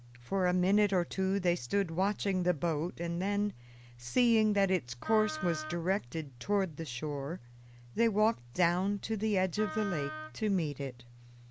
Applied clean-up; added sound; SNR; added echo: none; Wind instrument, woodwind instrument; 11 dB; none.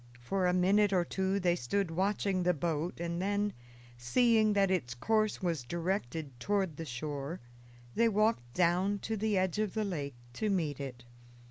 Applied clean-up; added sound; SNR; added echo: none; none; none; none.